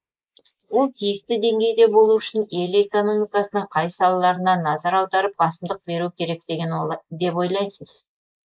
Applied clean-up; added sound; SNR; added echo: neural mask model Resemble Enhance denoiser.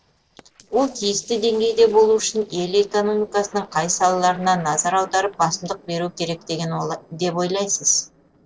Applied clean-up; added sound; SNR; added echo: neural separator model SepFormer DNS4.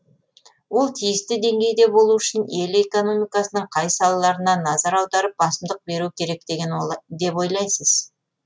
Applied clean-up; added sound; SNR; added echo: none; none; none; none.